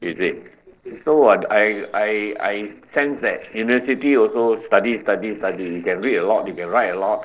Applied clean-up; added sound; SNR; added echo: neural separator model SepFormer DNS4.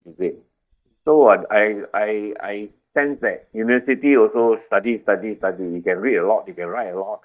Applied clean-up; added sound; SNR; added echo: neural mask model DeepFilterNet 3.